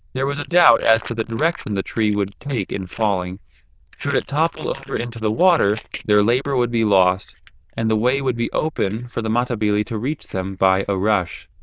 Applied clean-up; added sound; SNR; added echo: neural diffusion model UNIVERSE++.